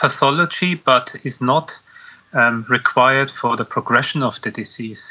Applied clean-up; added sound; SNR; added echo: none; none; none; none.